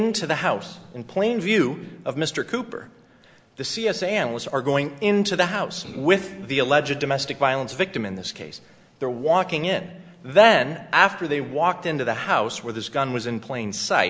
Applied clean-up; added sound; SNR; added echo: none; none; none; none.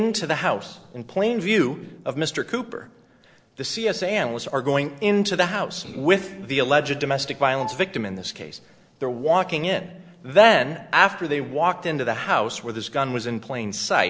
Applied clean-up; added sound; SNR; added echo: neural separator model SepFormer DNS4.